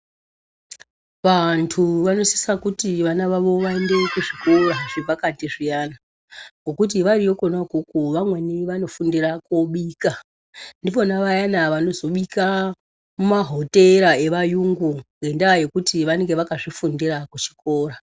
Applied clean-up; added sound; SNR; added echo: none; Squeak; 9 dB; none.